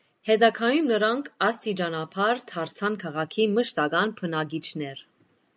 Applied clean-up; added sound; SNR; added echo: none; none; none; none.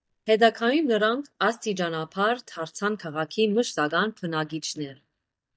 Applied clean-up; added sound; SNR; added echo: neural mask model DeepFilterNet 3.